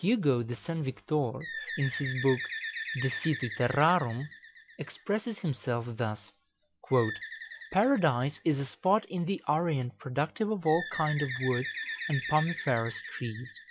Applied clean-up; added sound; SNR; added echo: none; Bird; 11 dB; none.